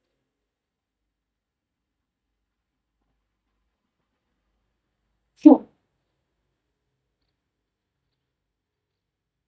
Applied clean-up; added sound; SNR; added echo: neural mask model DeepFilterNet 3.